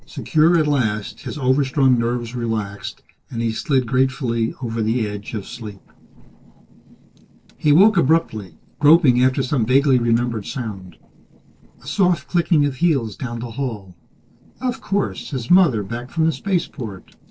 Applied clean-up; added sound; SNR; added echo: neural separator model SepFormer DNS4.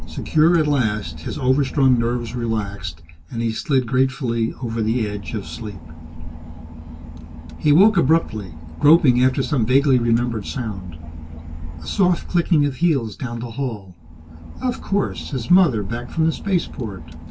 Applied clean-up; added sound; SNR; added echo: none; Engine / Boat, Water vehicle; 11 dB; reverberation time 0.1 s.